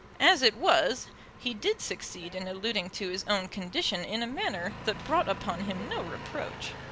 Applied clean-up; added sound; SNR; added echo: none; Engine; 14 dB; none.